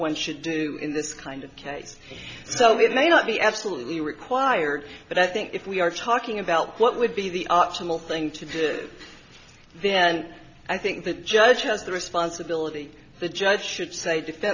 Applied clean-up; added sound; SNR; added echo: none; none; none; none.